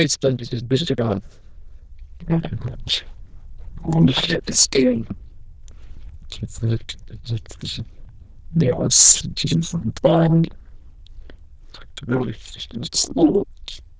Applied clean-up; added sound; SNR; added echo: neural diffusion model UNIVERSE++.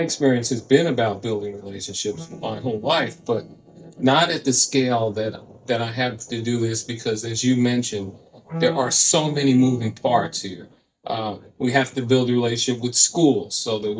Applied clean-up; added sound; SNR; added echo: neural mask model DeepFilterNet 3.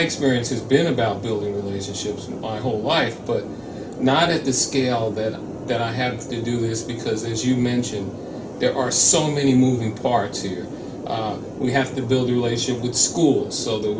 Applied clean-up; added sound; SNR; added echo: none; none; none; none.